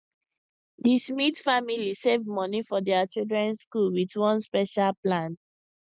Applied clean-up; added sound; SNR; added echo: none; none; none; none.